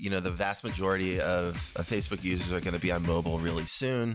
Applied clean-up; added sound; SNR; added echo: none; Drum kit; 9 dB; none.